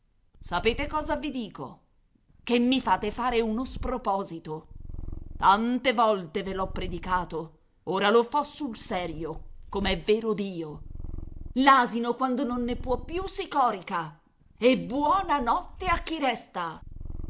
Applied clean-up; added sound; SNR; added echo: none; Purr; 13 dB; none.